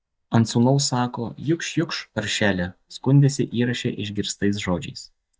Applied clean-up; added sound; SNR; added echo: neural mask model DeepFilterNet 3.